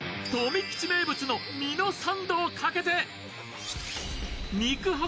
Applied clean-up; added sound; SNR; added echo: none; none; none; none.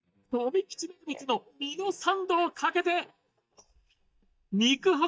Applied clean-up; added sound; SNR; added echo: neural mask model DeepFilterNet 3.